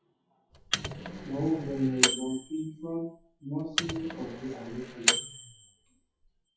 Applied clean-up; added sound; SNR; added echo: classical method WPE with log-MMSE.